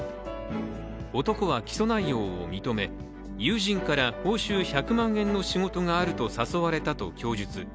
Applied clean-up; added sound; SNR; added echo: none; none; none; none.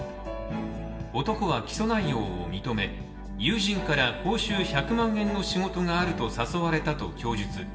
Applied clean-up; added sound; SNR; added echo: none; none; none; reverberation time 0.8 s.